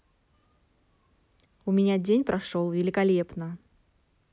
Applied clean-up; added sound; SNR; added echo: none; none; none; none.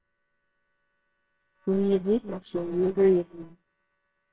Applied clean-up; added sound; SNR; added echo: neural separator model SepFormer WHAMR!.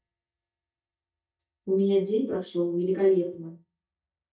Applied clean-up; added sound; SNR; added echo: neural mask model DeepFilterNet 3.